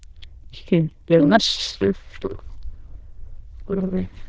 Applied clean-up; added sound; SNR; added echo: neural diffusion model UNIVERSE++.